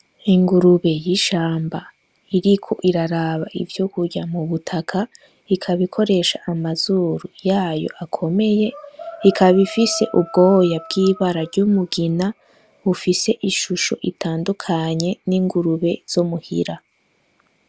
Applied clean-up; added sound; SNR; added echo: none; none; none; none.